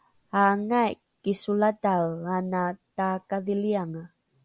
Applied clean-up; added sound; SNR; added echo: none; none; none; none.